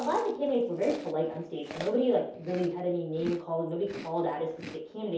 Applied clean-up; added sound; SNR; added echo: none; Chewing, mastication; 15 dB; reverberation time 0.6 s.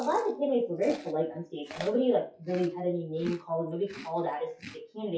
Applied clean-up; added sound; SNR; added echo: classical method WPE with log-MMSE.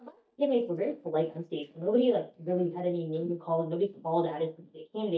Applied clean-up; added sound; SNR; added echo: neural mask model DeepFilterNet 3.